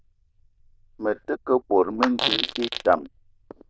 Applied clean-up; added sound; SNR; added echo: neural diffusion model UNIVERSE++.